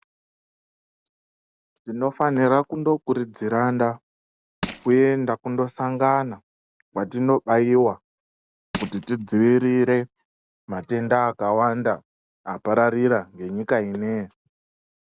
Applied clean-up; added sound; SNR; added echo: none; Crushing; 10 dB; none.